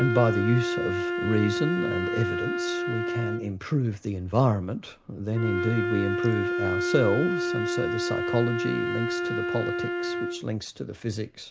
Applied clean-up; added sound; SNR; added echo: none; Wind instrument, woodwind instrument; 1 dB; none.